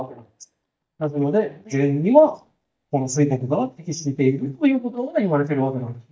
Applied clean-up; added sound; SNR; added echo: neural mask model DeepFilterNet 3.